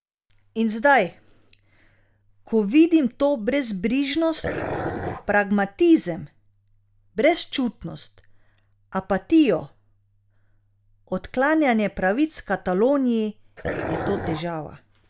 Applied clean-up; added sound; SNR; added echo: none; Dog; 5 dB; none.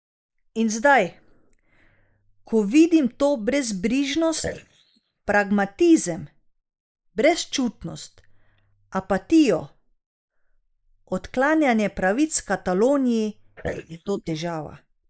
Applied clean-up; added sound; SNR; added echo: neural mask model Resemble Enhance denoiser.